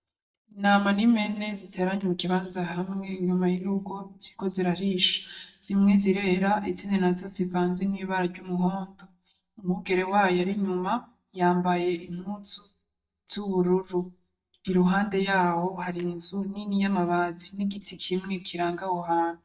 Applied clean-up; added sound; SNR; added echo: neural mask model DeepFilterNet 3.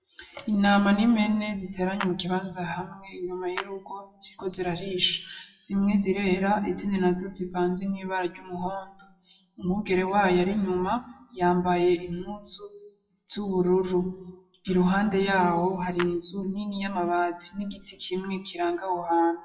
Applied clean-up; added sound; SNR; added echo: classical method WPE with log-MMSE.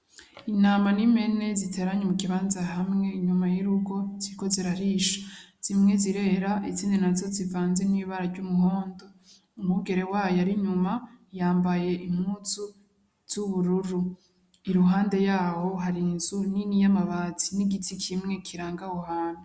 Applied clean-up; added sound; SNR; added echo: none; none; none; none.